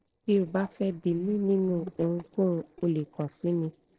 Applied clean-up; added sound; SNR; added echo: neural separator model SepFormer DNS4.